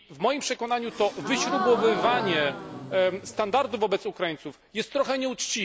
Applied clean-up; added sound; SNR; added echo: none; Gasp; 6 dB; none.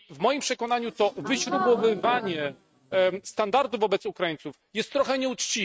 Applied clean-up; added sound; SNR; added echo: neural mask model RNNoise.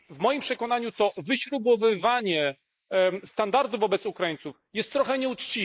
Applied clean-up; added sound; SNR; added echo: neural mask model Resemble Enhance denoiser.